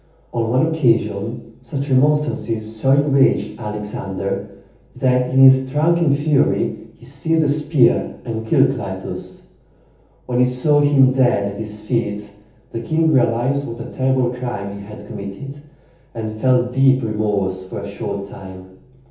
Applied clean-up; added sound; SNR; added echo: none; none; none; reverberation time 0.7 s.